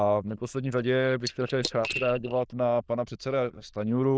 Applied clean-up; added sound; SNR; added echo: neural diffusion model UNIVERSE++.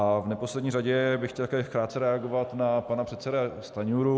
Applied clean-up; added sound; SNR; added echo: none; none; none; none.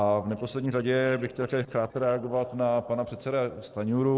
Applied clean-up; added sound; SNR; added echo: neural separator model SepFormer DNS4.